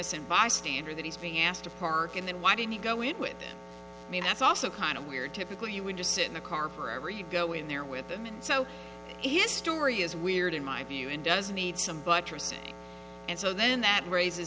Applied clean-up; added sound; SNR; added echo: none; none; none; none.